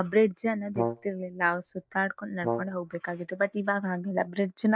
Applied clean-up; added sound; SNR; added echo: neural mask model DeepFilterNet 3.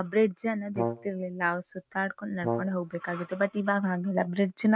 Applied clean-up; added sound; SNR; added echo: neural mask model RNNoise.